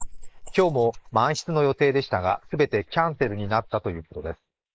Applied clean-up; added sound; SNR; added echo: neural mask model Resemble Enhance denoiser.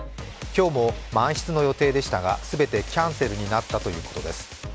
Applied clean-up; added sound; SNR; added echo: none; none; none; none.